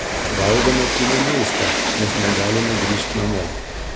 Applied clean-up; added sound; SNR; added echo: none; Train; -2 dB; none.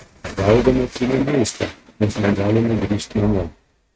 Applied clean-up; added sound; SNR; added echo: neural mask model RNNoise.